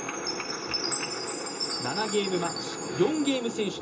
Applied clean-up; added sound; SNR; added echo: none; Chime; 5 dB; reverberation time 0.2 s.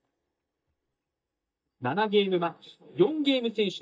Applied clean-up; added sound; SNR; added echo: neural mask model DeepFilterNet 3.